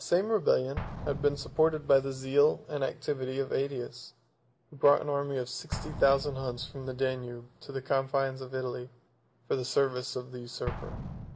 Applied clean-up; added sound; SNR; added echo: none; Explosion; 14 dB; none.